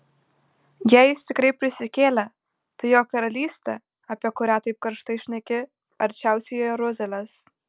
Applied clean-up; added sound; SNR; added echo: none; none; none; none.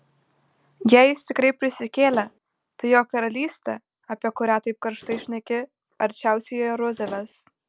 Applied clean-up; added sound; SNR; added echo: none; Slam / Wood; 17 dB; none.